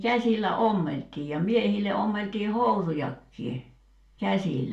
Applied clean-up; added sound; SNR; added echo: none; none; none; reverberation time 0.3 s.